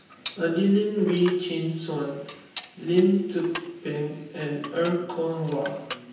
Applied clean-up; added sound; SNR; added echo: none; Dishes, pots, and pans; 17 dB; reverberation time 0.9 s.